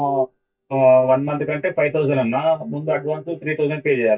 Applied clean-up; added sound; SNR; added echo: neural mask model DeepFilterNet 3.